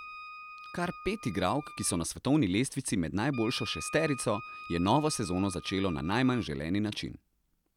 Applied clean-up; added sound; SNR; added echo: none; Wind instrument, woodwind instrument; 16 dB; none.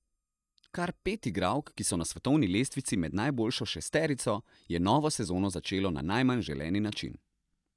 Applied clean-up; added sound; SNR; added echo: neural mask model DeepFilterNet 3.